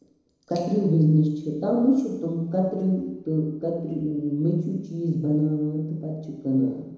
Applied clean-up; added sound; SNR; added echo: none; none; none; reverberation time 1.0 s.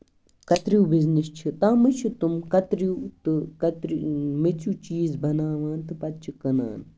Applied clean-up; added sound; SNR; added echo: none; none; none; none.